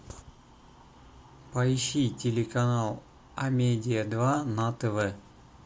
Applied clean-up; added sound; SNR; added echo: none; none; none; none.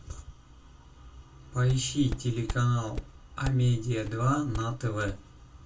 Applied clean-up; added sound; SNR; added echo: none; Walk, footsteps; 10 dB; reverberation time 0.2 s.